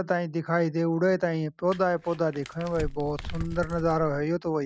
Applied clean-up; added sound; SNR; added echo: none; Crumpling, crinkling; 11 dB; none.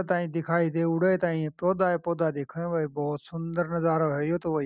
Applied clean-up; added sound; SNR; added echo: none; none; none; none.